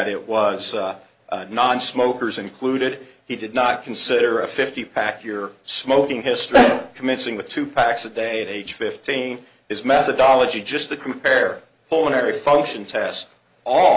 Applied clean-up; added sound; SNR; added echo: none; none; none; none.